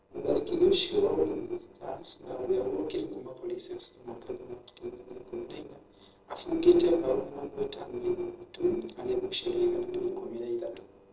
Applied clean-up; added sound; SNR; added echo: neural separator model SepFormer DNS4.